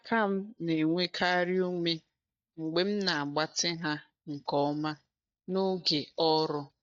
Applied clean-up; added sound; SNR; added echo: neural mask model DeepFilterNet 3.